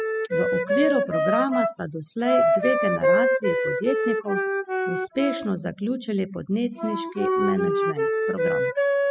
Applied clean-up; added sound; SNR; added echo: classical method spectral subtraction.